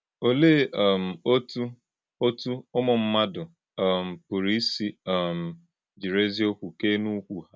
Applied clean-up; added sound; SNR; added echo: none; none; none; none.